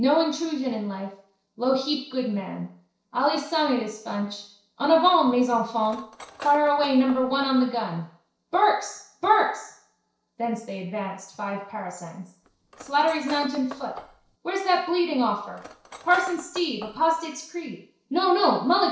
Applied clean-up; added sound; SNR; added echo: neural separator model SepFormer DNS4.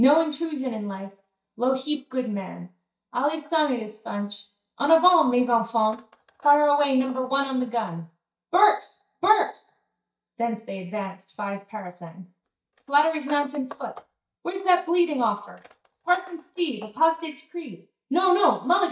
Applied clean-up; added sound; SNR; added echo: neural mask model DeepFilterNet 3.